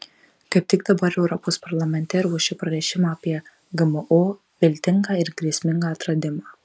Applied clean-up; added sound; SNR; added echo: none; none; none; none.